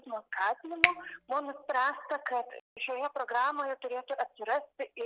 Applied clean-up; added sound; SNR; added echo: none; Finger snapping; 2 dB; none.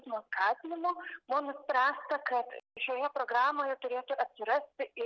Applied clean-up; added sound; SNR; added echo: none; none; none; none.